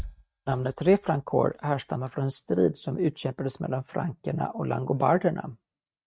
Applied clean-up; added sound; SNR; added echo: neural mask model RNNoise.